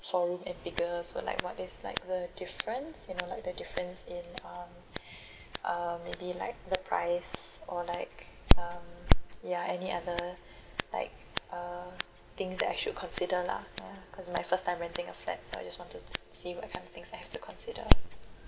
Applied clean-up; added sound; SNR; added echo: none; Scissors; -5 dB; none.